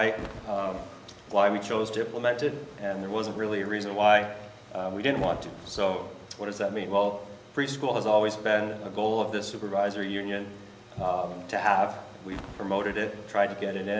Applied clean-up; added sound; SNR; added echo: none; Fireworks; 17 dB; none.